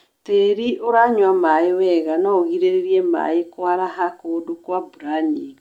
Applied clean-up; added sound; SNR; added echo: none; none; none; none.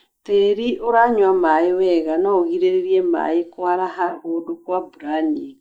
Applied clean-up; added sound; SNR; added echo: neural mask model Resemble Enhance denoiser.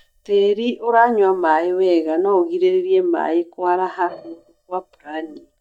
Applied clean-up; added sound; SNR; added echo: neural mask model DeepFilterNet 3.